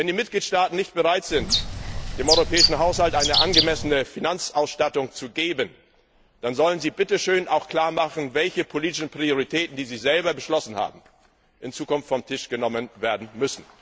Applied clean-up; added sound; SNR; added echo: none; Bird; -1 dB; none.